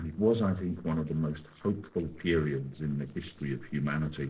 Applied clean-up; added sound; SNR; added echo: neural separator model SepFormer DNS4.